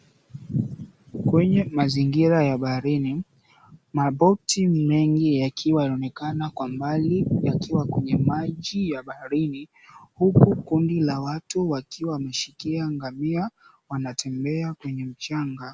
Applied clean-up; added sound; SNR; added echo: none; none; none; none.